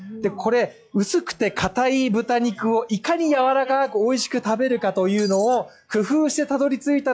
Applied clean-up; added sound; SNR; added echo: classical method log-MMSE.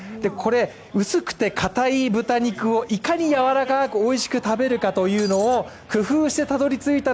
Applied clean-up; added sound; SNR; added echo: none; Shatter; 15 dB; none.